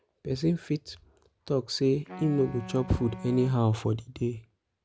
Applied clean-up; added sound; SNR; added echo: none; Wind instrument, woodwind instrument; 16 dB; none.